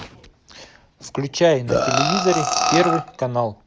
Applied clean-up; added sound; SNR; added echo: none; Burping, eructation; -2 dB; none.